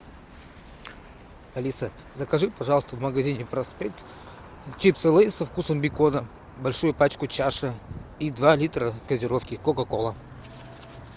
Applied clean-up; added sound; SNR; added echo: none; none; none; none.